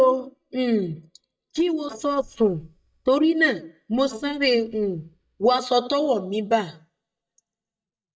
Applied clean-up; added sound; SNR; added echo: neural mask model DeepFilterNet 3.